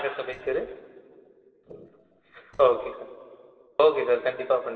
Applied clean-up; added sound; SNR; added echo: neural separator model SepFormer DNS4.